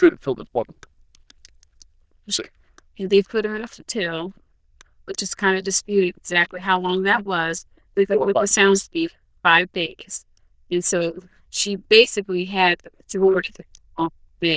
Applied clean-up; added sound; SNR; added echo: neural diffusion model UNIVERSE++.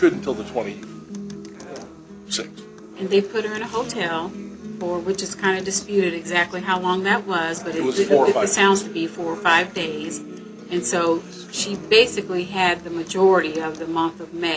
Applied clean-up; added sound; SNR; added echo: none; Acoustic guitar; 14 dB; none.